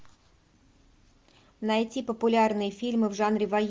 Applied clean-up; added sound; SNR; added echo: none; none; none; none.